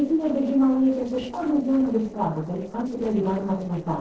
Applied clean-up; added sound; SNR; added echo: neural separator model SepFormer DNS4.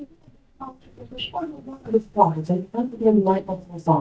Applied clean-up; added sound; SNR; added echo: neural mask model DeepFilterNet 3.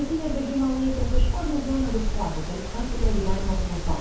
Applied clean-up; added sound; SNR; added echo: none; Wind; -3 dB; reverberation time 0.6 s.